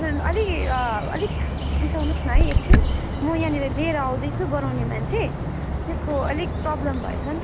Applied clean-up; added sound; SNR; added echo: none; Bird; -4 dB; none.